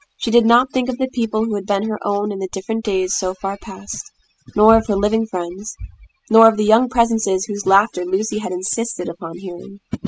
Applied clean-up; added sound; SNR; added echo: classical method spectral subtraction.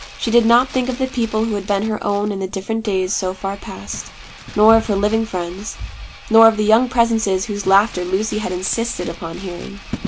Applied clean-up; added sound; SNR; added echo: none; Engine + Crumpling, crinkling; 16 dB; none.